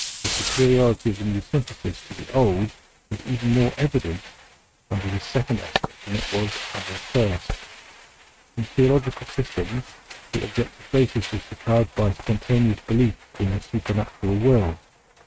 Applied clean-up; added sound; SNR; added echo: neural mask model RNNoise.